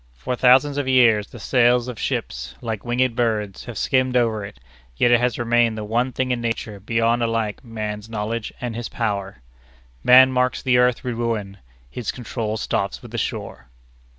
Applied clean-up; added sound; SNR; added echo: none; none; none; none.